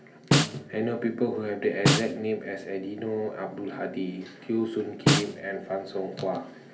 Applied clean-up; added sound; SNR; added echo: none; Snare drum; -3 dB; reverberation time 0.3 s.